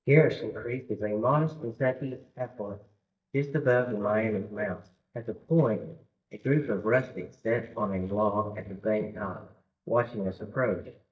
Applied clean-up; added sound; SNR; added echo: neural mask model DeepFilterNet 3.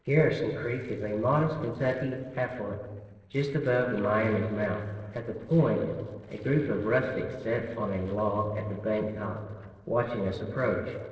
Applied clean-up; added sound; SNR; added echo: neural separator model SepFormer DNS4.